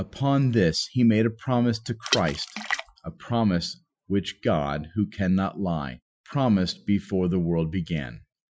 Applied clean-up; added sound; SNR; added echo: classical method Wiener filter.